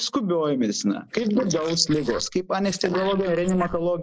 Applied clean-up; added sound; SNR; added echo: neural mask model Resemble Enhance denoiser.